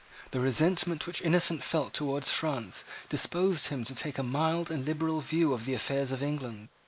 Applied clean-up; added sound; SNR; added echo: neural mask model Resemble Enhance denoiser.